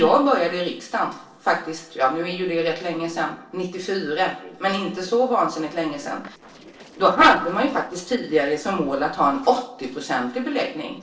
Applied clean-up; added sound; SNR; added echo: neural separator model SepFormer DNS4.